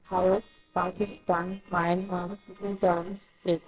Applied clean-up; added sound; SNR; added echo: neural separator model SepFormer WHAMR!.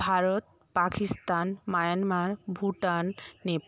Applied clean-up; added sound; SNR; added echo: none; none; none; none.